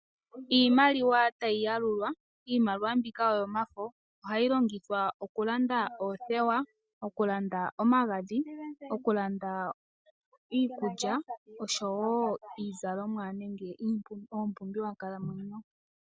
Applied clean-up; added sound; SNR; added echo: none; none; none; none.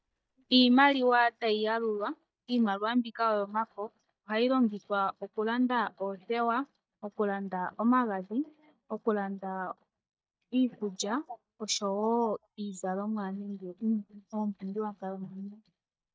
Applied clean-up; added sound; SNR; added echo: neural mask model DeepFilterNet 3.